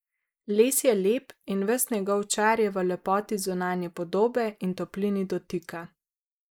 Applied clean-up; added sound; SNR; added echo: neural mask model Resemble Enhance denoiser.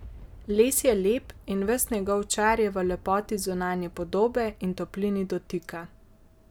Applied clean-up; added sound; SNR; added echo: none; Thunder; 20 dB; none.